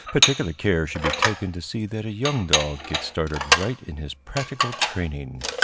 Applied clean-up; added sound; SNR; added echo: none; Dishes, pots, and pans; -1 dB; none.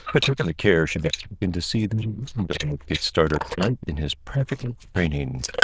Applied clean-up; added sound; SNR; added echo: neural diffusion model UNIVERSE++.